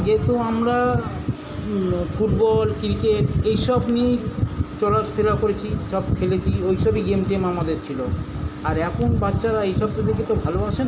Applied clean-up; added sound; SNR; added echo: none; none; none; none.